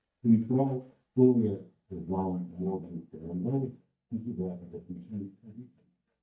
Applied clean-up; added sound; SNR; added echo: neural mask model DeepFilterNet 3.